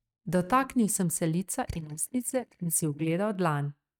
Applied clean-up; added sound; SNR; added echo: neural mask model DeepFilterNet 3.